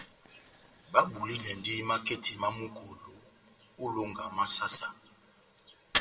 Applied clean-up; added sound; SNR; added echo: none; Fire; 13 dB; reverberation time 1.0 s.